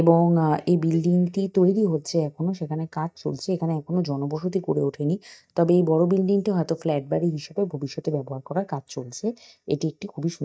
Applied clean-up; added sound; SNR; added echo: neural mask model DeepFilterNet 3.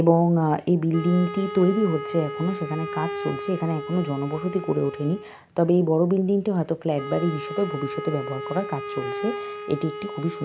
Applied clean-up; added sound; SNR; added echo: none; Wind instrument, woodwind instrument; 10 dB; none.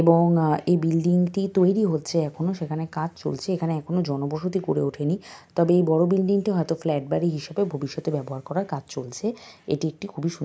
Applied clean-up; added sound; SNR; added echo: none; none; none; none.